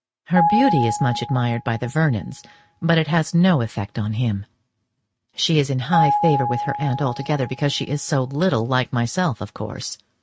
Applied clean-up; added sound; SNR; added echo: neural mask model RNNoise.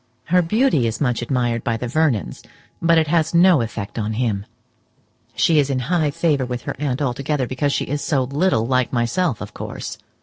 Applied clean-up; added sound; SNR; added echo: neural separator model SepFormer DNS4.